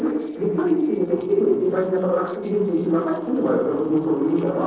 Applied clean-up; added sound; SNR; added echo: neural separator model SepFormer DNS4.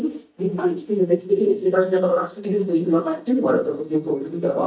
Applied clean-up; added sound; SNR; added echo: neural mask model DeepFilterNet 3.